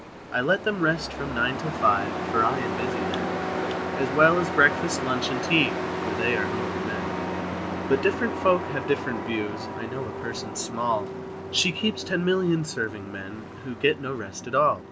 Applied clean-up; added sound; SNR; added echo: none; Truck; 4 dB; none.